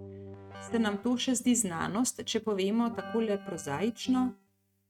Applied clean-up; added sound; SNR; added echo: neural mask model RNNoise.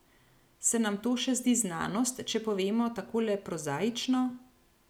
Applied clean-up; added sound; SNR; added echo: none; none; none; none.